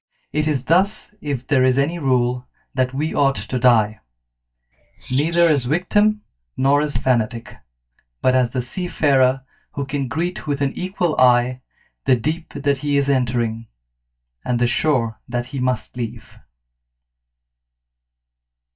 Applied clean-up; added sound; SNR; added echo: neural mask model DeepFilterNet 3.